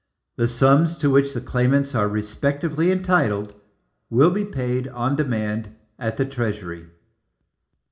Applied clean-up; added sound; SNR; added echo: none; none; none; reverberation time 0.4 s.